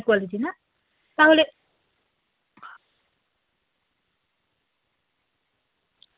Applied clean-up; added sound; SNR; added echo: none; none; none; none.